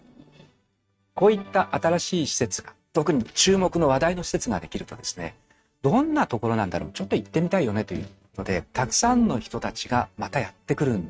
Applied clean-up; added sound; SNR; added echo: neural mask model RNNoise.